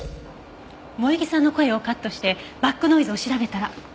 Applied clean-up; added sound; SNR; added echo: none; none; none; none.